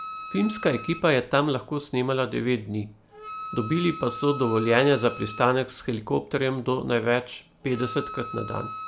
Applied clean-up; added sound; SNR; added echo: none; Wind instrument, woodwind instrument; 14 dB; none.